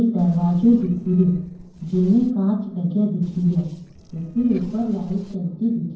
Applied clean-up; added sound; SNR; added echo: neural separator model SepFormer DNS4.